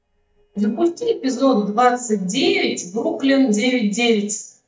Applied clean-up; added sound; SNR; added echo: neural mask model DeepFilterNet 3.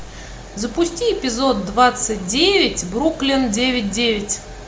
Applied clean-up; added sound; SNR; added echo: none; none; none; none.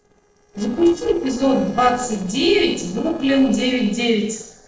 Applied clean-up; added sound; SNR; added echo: neural separator model SepFormer DNS4.